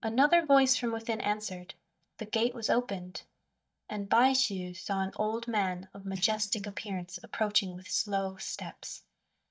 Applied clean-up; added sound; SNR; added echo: neural mask model DeepFilterNet 3.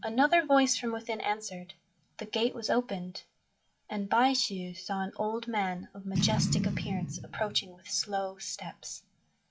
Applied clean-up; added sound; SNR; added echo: classical method WPE with log-MMSE.